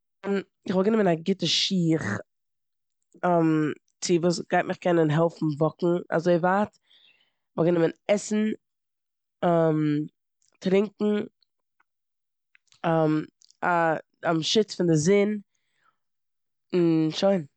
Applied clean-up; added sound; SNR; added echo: none; none; none; none.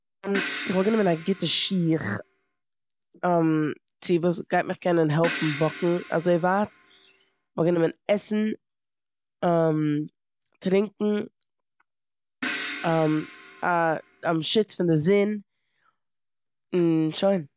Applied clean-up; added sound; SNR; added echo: none; Crash cymbal; 10 dB; none.